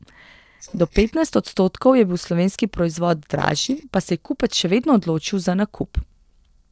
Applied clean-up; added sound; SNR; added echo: neural separator model SepFormer DNS4.